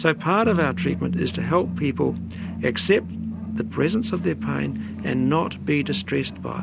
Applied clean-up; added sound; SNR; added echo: none; Wild animals; 19 dB; none.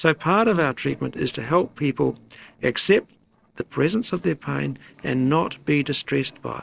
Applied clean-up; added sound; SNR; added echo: neural separator model SepFormer DNS4.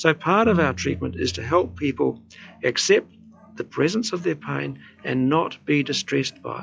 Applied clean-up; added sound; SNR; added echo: classical method log-MMSE.